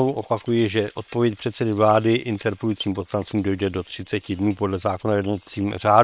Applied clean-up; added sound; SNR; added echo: neural separator model SepFormer WHAM!.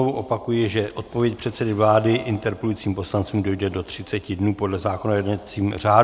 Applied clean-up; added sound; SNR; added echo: none; none; none; none.